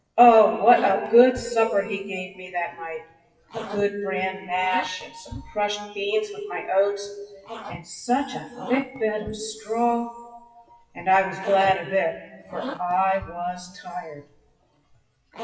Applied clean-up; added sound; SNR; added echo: classical method WPE with log-MMSE.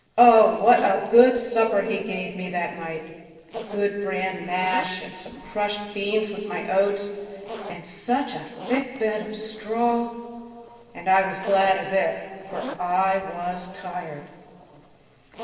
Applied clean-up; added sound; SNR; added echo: neural separator model SepFormer DNS4.